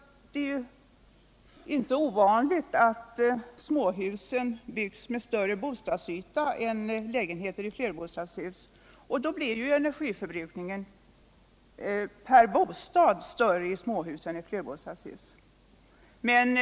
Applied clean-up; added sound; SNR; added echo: none; none; none; none.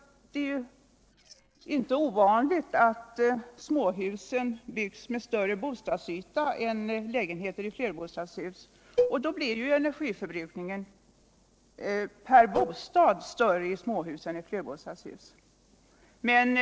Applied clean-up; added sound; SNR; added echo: neural separator model SepFormer DNS4.